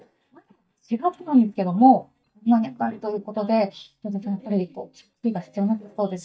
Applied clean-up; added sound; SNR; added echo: neural mask model DeepFilterNet 3.